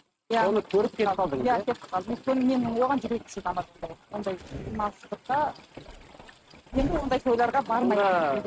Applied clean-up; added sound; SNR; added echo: neural mask model RNNoise.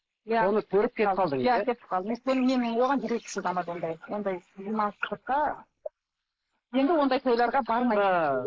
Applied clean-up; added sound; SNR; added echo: neural mask model Resemble Enhance denoiser.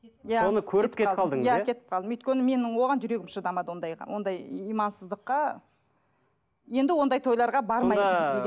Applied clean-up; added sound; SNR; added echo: none; none; none; none.